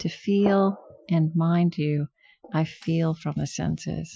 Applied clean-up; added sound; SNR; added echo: classical method Wiener filter.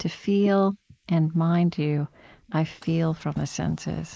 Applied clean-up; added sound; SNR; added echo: neural mask model Resemble Enhance denoiser.